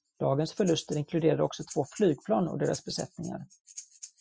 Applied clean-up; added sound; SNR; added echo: classical method Wiener filter.